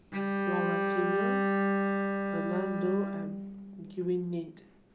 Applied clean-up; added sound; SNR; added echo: none; Bowed string instrument; -4 dB; none.